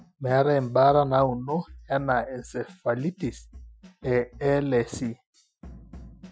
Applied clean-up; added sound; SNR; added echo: classical method Wiener filter.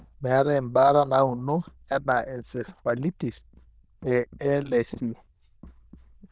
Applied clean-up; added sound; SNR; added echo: neural diffusion model UNIVERSE++.